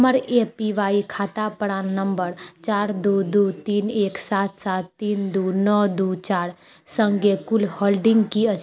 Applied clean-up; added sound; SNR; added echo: none; none; none; none.